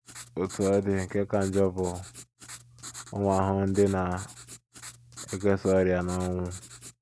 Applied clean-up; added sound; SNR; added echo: none; Writing; 16 dB; none.